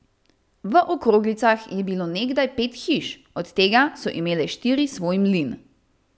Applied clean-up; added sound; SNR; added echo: none; none; none; none.